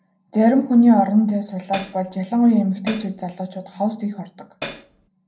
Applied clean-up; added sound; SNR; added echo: none; Hi-hat; 11 dB; reverberation time 0.2 s.